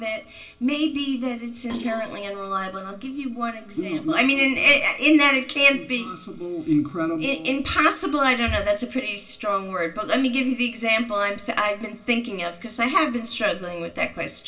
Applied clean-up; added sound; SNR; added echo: neural separator model SepFormer DNS4.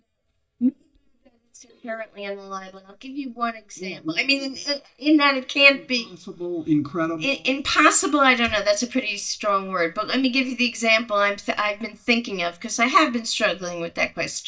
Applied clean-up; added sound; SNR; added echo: neural mask model DeepFilterNet 3.